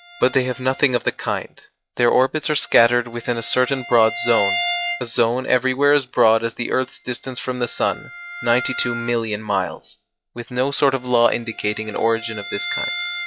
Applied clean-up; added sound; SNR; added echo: classical method log-MMSE.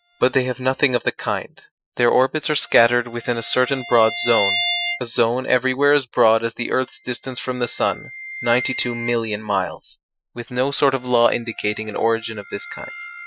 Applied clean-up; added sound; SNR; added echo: classical method Wiener filter.